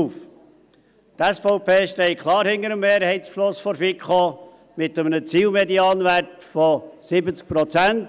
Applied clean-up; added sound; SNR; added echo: none; none; none; none.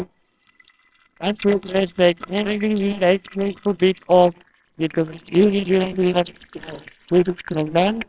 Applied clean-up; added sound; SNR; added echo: neural separator model SepFormer WHAMR!.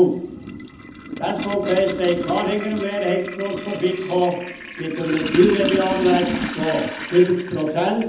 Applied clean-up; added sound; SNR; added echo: none; Toilet flush; 8 dB; reverberation time 0.8 s.